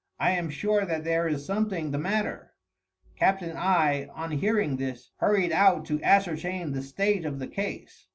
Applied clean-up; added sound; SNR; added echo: none; none; none; none.